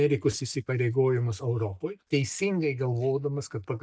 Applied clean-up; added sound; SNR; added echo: neural mask model DeepFilterNet 3.